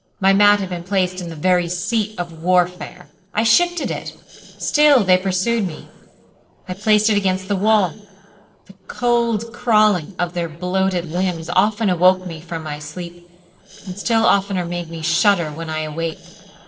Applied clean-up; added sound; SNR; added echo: neural separator model SepFormer DNS4.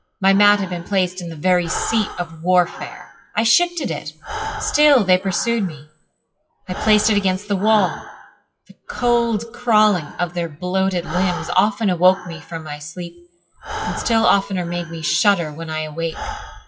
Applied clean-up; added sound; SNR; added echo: classical method WPE with log-MMSE.